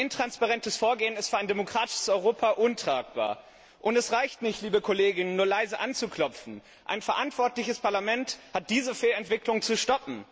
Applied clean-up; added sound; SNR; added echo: none; none; none; none.